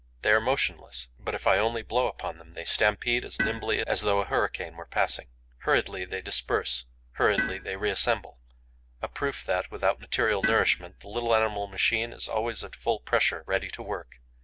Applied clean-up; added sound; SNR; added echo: none; Tools; 11 dB; none.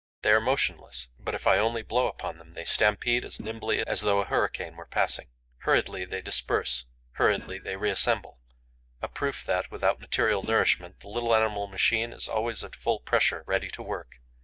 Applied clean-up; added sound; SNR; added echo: neural mask model DeepFilterNet 3.